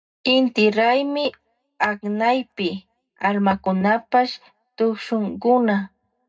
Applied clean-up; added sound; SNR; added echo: none; none; none; reverberation time 0.2 s.